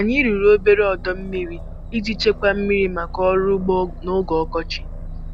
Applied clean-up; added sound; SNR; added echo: none; Aircraft; 11 dB; none.